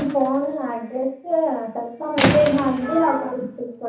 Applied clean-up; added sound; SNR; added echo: none; Squeak / Rattle / Slam; 7 dB; reverberation time 0.7 s.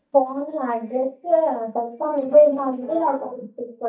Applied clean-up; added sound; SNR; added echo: neural mask model DeepFilterNet 3.